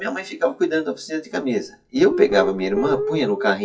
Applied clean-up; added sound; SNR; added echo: classical method WPE with log-MMSE.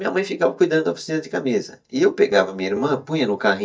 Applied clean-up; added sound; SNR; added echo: neural mask model DeepFilterNet 3.